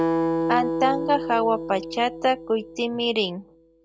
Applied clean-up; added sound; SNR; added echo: none; Acoustic guitar; 4 dB; none.